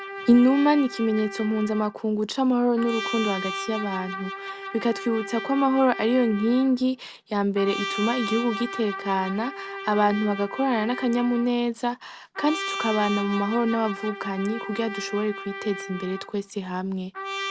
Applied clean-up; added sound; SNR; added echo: none; Trumpet; 10 dB; none.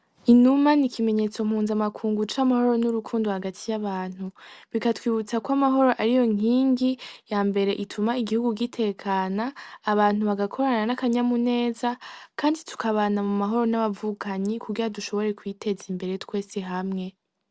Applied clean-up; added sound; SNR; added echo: none; none; none; none.